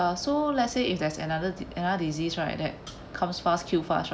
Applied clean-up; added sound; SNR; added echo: none; none; none; none.